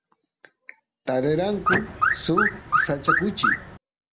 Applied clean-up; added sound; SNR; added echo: none; Alarm / Car; -4 dB; none.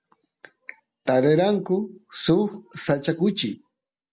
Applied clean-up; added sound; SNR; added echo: none; none; none; none.